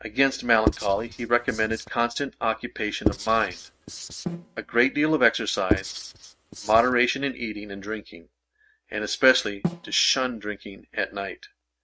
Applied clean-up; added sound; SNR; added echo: neural mask model RNNoise.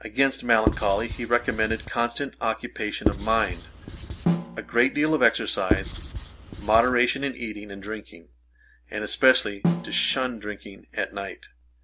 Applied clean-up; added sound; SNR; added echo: none; Snare drum + Writing; 3 dB; none.